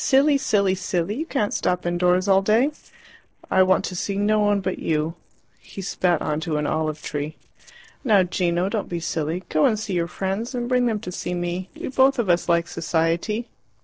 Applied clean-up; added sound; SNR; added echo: neural separator model SepFormer DNS4.